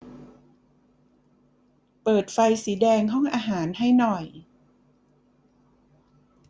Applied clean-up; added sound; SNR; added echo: none; none; none; none.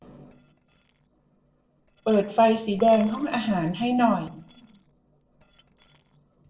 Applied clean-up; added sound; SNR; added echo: neural separator model SepFormer DNS4.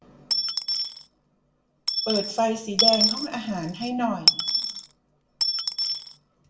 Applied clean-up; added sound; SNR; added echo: none; Coin (dropping) / Dishes, pots, and pans; -3 dB; reverberation time 0.6 s.